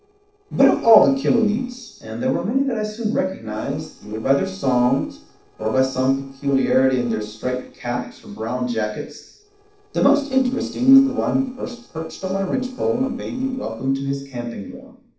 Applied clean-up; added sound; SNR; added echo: neural separator model SepFormer DNS4.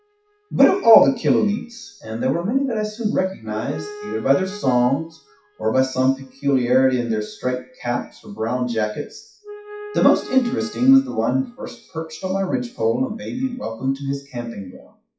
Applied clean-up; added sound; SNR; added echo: classical method WPE with log-MMSE.